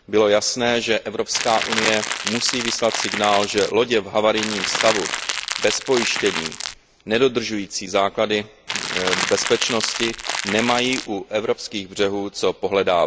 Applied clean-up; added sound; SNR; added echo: none; Crackle; 4 dB; none.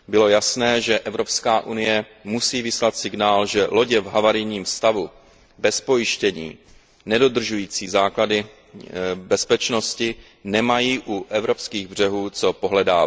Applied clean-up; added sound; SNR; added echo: none; none; none; none.